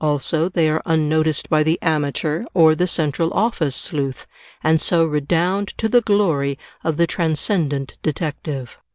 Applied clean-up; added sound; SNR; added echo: none; none; none; none.